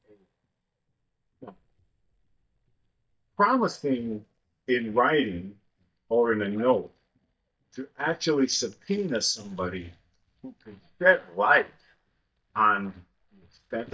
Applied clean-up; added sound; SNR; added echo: neural mask model DeepFilterNet 3.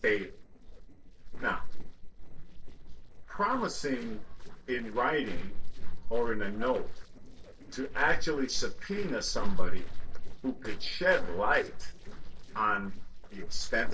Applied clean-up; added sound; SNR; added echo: neural separator model SepFormer DNS4.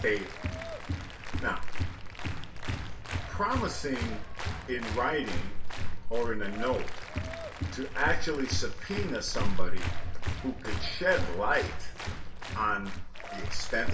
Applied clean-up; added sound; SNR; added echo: none; Applause; 9 dB; reverberation time 0.2 s.